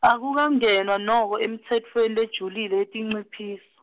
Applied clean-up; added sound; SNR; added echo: none; none; none; none.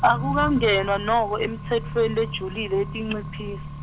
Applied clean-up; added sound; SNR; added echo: none; Accelerating, revving, vroom; 8 dB; none.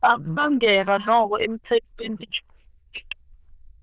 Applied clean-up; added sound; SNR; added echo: neural diffusion model UNIVERSE++.